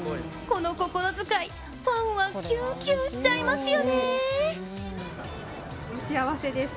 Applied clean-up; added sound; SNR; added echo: none; none; none; none.